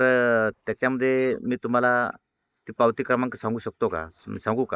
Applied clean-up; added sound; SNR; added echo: neural mask model Resemble Enhance denoiser.